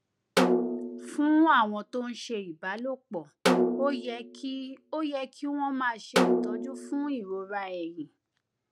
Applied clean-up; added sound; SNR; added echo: none; Snare drum; 0 dB; none.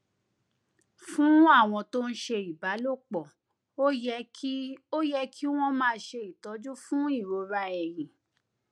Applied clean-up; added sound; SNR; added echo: none; none; none; none.